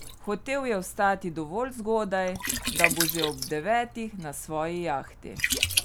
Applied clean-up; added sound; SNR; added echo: none; Liquid; 3 dB; none.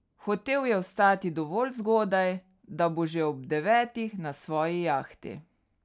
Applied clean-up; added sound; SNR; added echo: none; none; none; none.